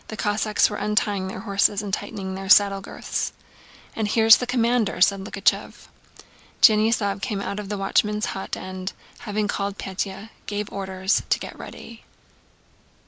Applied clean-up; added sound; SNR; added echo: none; none; none; none.